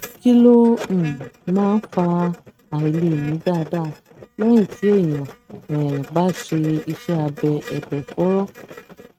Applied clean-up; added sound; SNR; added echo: neural mask model RNNoise.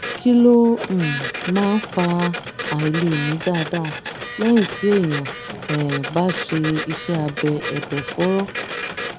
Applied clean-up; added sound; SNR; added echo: none; Printer; 5 dB; none.